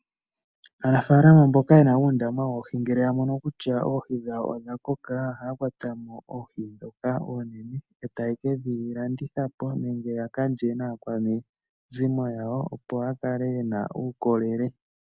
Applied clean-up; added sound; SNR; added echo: none; none; none; none.